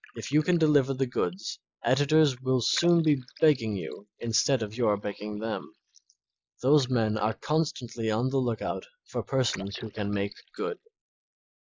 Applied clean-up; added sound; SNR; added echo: neural mask model Resemble Enhance denoiser.